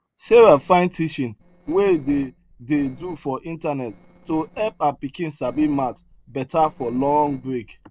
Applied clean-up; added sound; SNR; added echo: neural separator model SepFormer DNS4.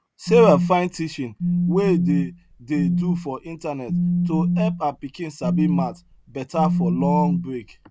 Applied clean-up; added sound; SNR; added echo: none; Telephone; -1 dB; none.